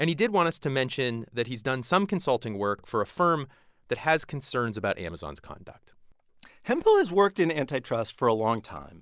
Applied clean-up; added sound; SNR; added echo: none; none; none; none.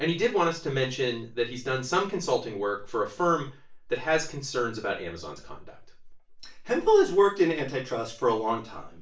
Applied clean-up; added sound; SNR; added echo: none; none; none; reverberation time 0.3 s.